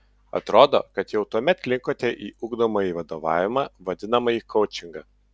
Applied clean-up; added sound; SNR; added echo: none; none; none; none.